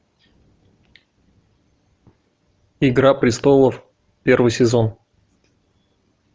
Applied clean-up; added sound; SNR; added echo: none; none; none; none.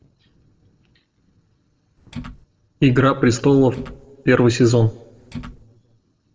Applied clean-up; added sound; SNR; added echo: neural separator model SepFormer DNS4.